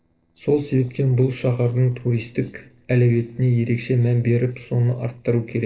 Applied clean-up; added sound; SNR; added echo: neural separator model SepFormer DNS4.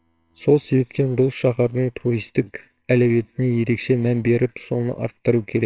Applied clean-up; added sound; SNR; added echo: neural separator model SepFormer WHAMR!.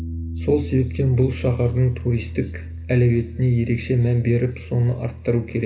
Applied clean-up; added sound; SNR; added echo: none; Piano; 11 dB; reverberation time 2.8 s.